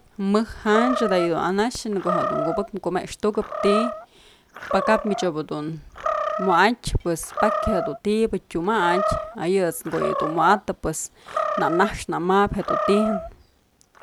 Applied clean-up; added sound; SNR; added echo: none; Animal; 5 dB; none.